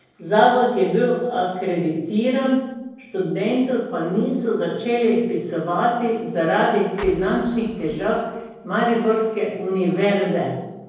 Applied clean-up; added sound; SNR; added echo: neural separator model SepFormer DNS4.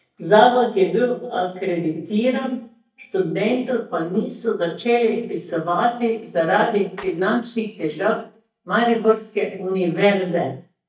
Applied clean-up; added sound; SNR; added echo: neural mask model DeepFilterNet 3.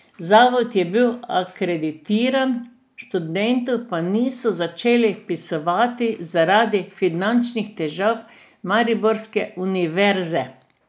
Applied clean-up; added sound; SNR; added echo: none; none; none; none.